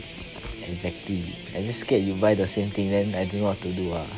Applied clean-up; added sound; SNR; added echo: none; Guitar; 14 dB; none.